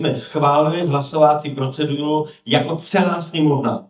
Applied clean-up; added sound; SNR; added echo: neural mask model DeepFilterNet 3.